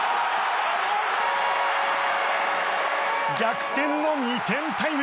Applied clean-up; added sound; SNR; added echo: none; Trumpet; 9 dB; none.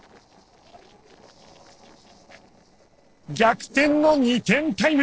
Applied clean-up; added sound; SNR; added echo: neural separator model SepFormer DNS4.